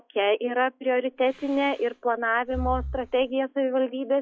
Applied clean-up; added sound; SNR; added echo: classical method log-MMSE.